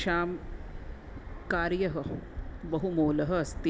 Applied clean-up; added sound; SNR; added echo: none; Bird; 10 dB; reverberation time 0.6 s.